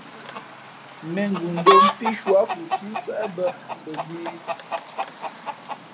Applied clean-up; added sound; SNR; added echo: none; Chicken, rooster; -1 dB; none.